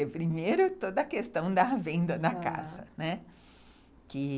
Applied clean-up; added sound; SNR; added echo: none; none; none; none.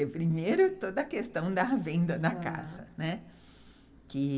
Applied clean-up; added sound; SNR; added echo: none; none; none; reverberation time 0.3 s.